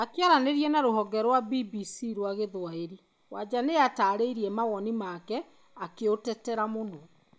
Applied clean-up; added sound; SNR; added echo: none; none; none; none.